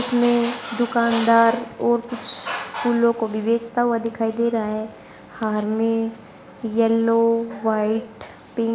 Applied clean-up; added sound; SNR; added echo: none; Dog; 18 dB; none.